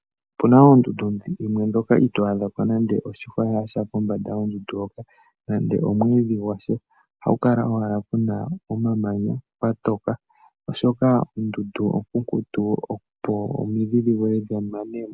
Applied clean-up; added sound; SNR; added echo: none; none; none; none.